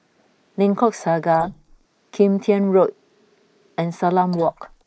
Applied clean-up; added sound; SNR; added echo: neural mask model Resemble Enhance denoiser.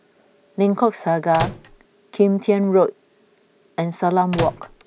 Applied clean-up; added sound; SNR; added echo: none; Microwave oven; 8 dB; none.